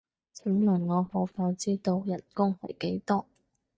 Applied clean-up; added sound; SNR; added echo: neural mask model DeepFilterNet 3.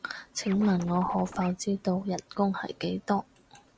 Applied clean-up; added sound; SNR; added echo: none; Scratching (performance technique); 14 dB; none.